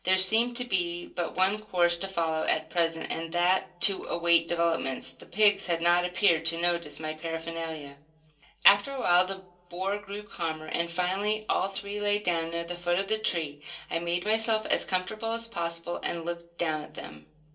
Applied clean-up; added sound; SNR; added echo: none; none; none; reverberation time 0.2 s.